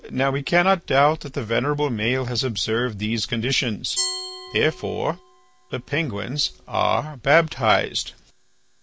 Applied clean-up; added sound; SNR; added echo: none; Glass; 15 dB; none.